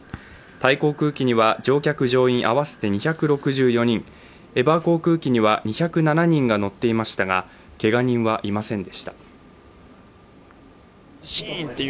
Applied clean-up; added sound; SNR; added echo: none; none; none; none.